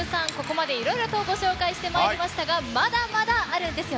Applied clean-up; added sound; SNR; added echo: none; Coin (dropping); 15 dB; none.